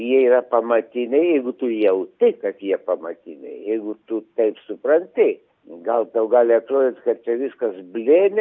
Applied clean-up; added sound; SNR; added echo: none; none; none; none.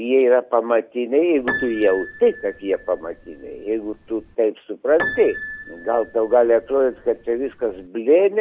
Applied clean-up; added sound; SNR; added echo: none; Piano; 13 dB; none.